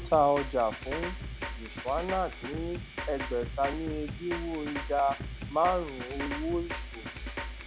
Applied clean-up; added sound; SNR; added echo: none; Drum kit; 7 dB; none.